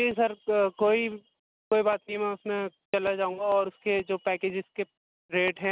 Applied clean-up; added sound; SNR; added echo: none; none; none; none.